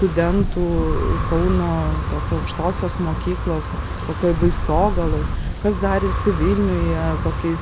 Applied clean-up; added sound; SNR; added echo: none; Wind + Wind; 1 dB; none.